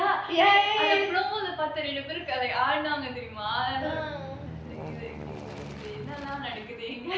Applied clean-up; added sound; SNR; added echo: none; Aircraft; 15 dB; none.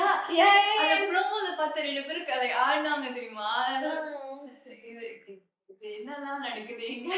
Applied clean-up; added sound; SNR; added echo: neural mask model Resemble Enhance denoiser.